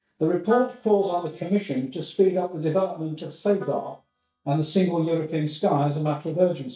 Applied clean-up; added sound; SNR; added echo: neural mask model DeepFilterNet 3.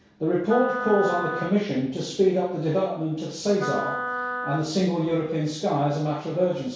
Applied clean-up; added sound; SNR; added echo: none; Wind instrument, woodwind instrument; 8 dB; reverberation time 0.6 s.